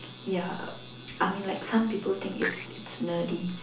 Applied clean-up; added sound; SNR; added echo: none; Respiratory sounds; 13 dB; reverberation time 0.7 s.